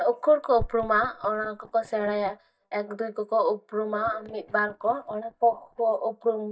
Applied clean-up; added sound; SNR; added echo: neural mask model DeepFilterNet 3.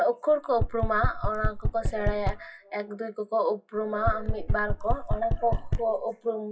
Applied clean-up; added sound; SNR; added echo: classical method WPE with log-MMSE.